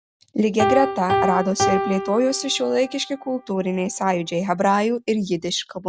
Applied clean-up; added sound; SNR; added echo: none; Piano; 6 dB; none.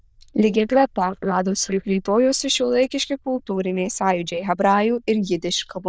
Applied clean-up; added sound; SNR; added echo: neural diffusion model UNIVERSE++.